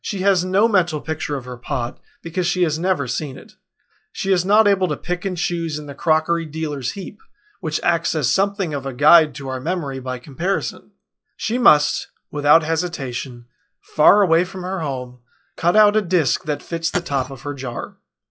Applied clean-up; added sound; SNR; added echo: classical method log-MMSE.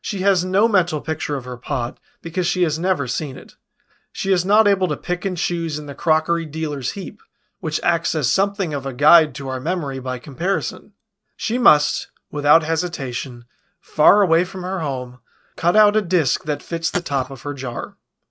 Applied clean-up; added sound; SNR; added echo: neural mask model RNNoise.